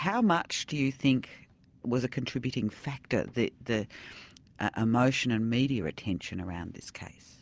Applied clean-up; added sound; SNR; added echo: none; none; none; none.